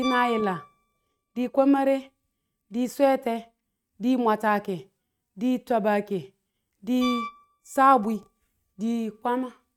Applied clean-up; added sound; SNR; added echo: neural mask model RNNoise.